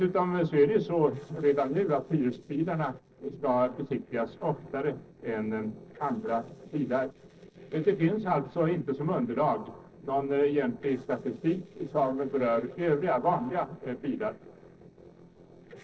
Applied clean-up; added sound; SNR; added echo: neural separator model SepFormer DNS4.